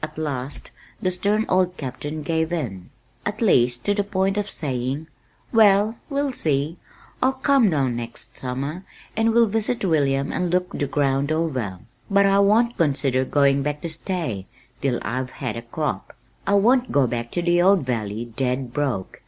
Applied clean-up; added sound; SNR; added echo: none; none; none; none.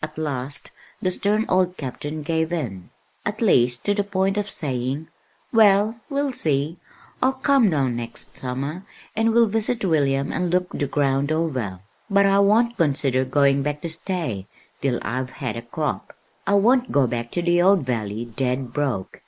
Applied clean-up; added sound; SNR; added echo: neural mask model Resemble Enhance denoiser.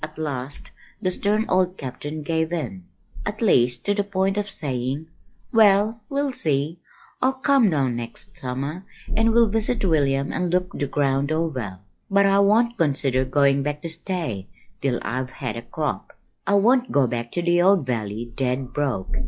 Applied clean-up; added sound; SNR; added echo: classical method log-MMSE.